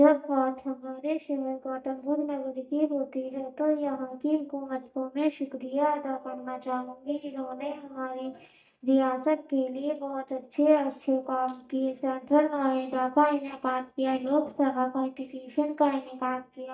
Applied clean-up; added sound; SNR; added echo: neural mask model DeepFilterNet 3.